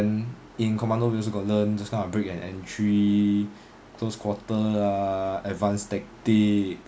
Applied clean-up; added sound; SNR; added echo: none; none; none; none.